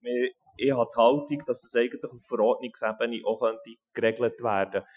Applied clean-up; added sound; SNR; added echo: classical method Wiener filter.